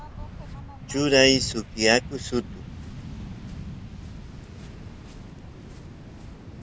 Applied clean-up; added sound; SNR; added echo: none; Waves, surf; 10 dB; none.